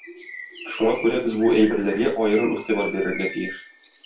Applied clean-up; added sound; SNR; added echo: none; Bird; 14 dB; reverberation time 0.3 s.